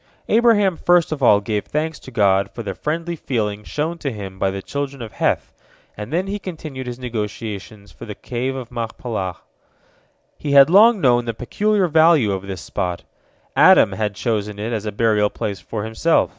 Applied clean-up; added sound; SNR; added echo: none; none; none; none.